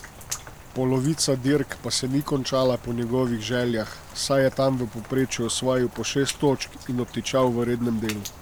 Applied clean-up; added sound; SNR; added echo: none; Rain; 16 dB; none.